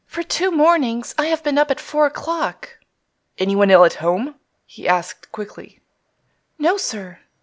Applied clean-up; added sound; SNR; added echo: none; none; none; none.